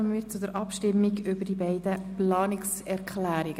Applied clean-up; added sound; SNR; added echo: none; none; none; none.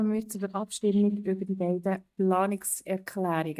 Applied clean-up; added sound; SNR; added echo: neural mask model DeepFilterNet 3.